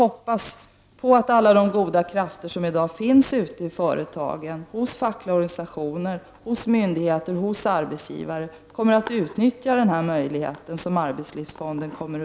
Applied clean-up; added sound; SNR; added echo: none; none; none; none.